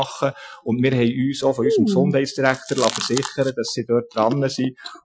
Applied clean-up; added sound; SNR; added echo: classical method Wiener filter.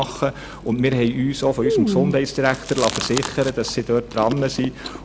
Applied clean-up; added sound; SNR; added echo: none; Chewing, mastication; 7 dB; none.